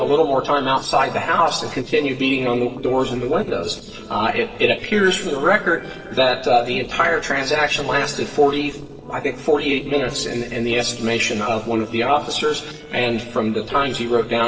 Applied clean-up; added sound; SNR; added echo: neural separator model SepFormer DNS4.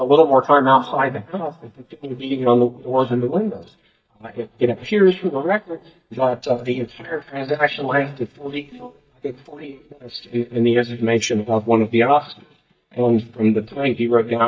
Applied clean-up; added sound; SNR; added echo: neural mask model DeepFilterNet 3.